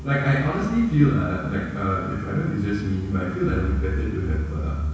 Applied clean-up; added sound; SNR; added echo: none; none; none; reverberation time 1.1 s.